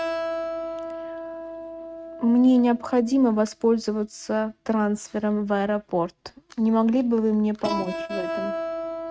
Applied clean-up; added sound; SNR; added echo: neural mask model RNNoise.